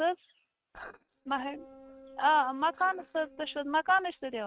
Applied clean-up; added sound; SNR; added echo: neural mask model RNNoise.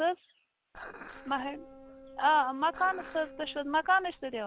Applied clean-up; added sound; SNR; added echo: none; Boat, Water vehicle + Dishes, pots, and pans; 17 dB; none.